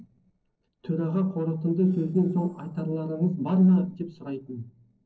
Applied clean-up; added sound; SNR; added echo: neural separator model SepFormer DNS4.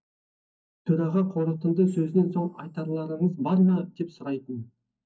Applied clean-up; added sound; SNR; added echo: neural mask model DeepFilterNet 3.